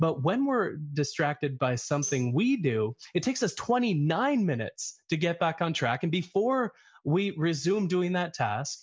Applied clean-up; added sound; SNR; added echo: neural mask model Resemble Enhance denoiser.